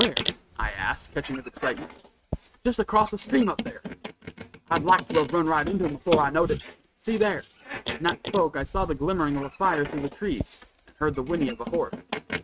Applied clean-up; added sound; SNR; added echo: neural mask model RNNoise.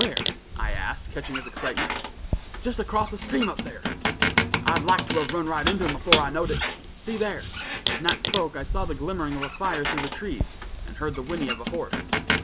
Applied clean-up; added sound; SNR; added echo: none; Squeak; -1 dB; none.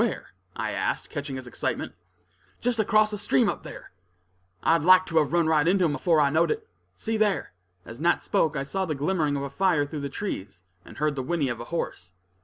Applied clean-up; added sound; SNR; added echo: none; none; none; none.